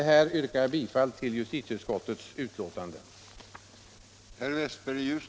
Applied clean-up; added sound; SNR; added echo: none; none; none; none.